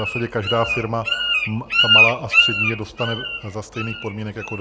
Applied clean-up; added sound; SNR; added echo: none; Bird; -5 dB; none.